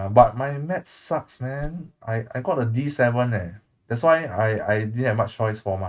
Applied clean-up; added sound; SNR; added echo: neural mask model RNNoise.